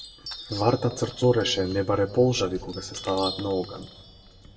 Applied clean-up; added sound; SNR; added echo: none; Chime; 15 dB; reverberation time 1.6 s.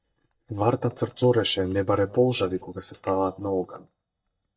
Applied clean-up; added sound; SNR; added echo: neural mask model DeepFilterNet 3.